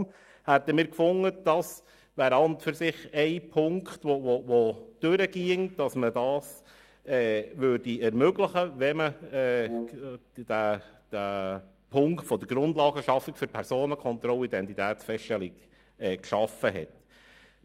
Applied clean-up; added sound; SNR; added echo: neural mask model DeepFilterNet 3.